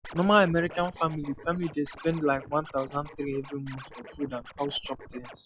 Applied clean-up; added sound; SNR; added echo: classical method log-MMSE.